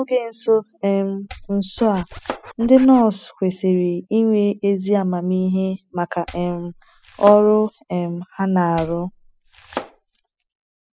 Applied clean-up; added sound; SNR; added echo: classical method spectral subtraction.